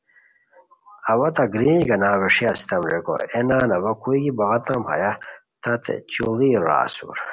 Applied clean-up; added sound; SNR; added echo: none; none; none; none.